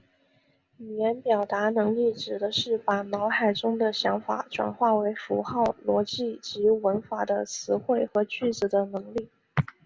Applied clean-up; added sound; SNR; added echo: none; none; none; none.